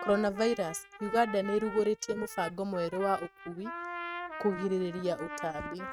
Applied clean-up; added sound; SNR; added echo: neural mask model RNNoise.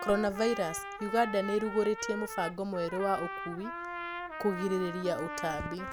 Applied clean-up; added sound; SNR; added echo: none; Trumpet; 8 dB; none.